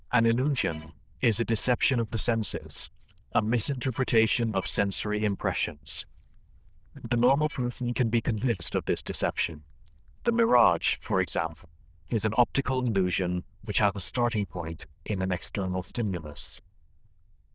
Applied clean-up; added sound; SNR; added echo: neural diffusion model UNIVERSE++.